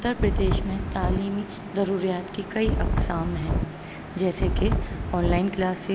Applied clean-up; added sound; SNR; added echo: none; Wind; -2 dB; none.